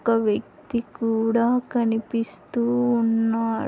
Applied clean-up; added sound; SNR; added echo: none; none; none; none.